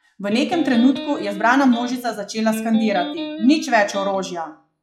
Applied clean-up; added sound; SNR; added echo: classical method log-MMSE.